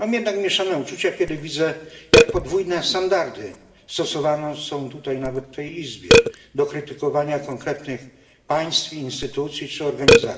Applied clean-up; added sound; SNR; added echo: none; Burping, eructation; -1 dB; reverberation time 1.1 s.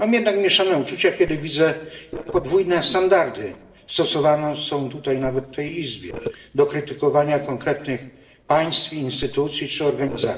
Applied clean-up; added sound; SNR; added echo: neural separator model SepFormer DNS4.